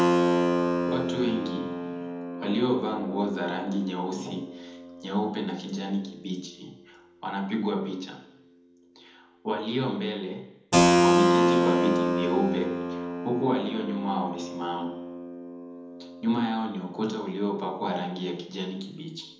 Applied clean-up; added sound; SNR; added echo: none; Keyboard (musical); -2 dB; reverberation time 1.0 s.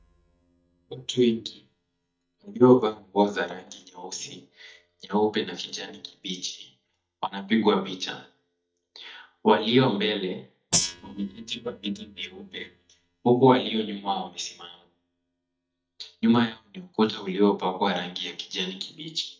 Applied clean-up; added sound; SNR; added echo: neural mask model DeepFilterNet 3.